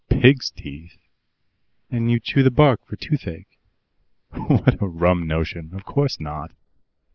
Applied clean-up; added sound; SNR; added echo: neural mask model Resemble Enhance denoiser.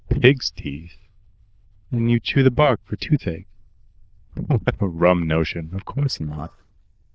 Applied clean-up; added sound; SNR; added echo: neural diffusion model UNIVERSE++.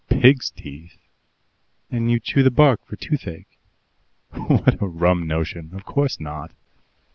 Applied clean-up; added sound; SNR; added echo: none; none; none; none.